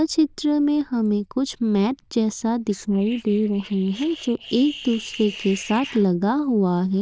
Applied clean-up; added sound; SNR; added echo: neural diffusion model UNIVERSE++.